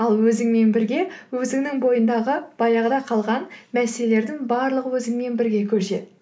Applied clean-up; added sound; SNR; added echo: neural mask model Resemble Enhance denoiser.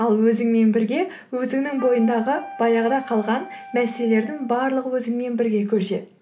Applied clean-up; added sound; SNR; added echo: none; Wind instrument, woodwind instrument; 17 dB; none.